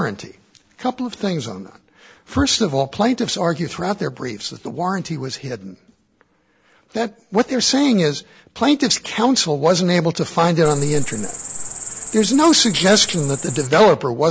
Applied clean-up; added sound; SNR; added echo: none; Cricket; 8 dB; none.